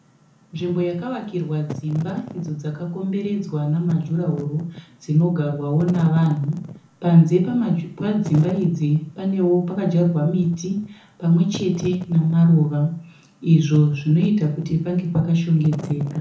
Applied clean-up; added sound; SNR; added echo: none; Wind / Fire; 17 dB; reverberation time 0.6 s.